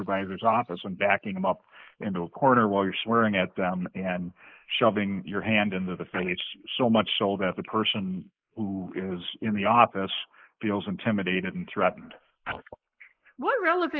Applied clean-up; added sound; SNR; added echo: neural mask model Resemble Enhance denoiser.